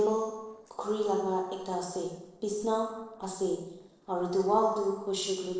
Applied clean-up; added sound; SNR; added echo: neural separator model SepFormer DNS4.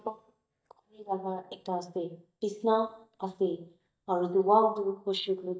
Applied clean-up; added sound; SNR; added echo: neural mask model DeepFilterNet 3.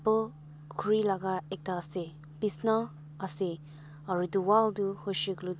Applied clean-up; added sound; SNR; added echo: none; none; none; none.